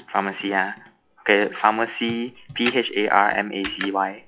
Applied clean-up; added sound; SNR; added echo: classical method log-MMSE.